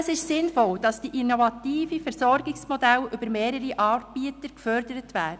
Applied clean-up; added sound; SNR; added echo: none; none; none; none.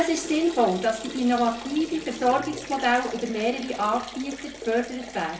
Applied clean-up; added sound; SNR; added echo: none; Liquid; 14 dB; reverberation time 0.4 s.